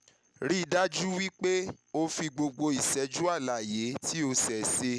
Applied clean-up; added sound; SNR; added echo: none; none; none; none.